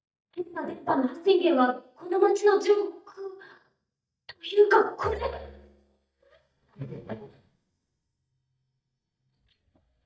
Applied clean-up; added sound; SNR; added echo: neural mask model DeepFilterNet 3.